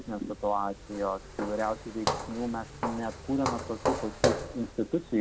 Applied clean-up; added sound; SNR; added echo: none; Walk, footsteps; 3 dB; none.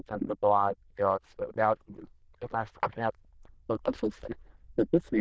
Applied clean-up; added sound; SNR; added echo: neural diffusion model UNIVERSE++.